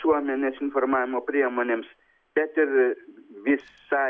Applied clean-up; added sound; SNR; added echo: none; none; none; none.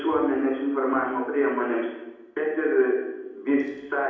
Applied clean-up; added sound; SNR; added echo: none; none; none; reverberation time 0.9 s.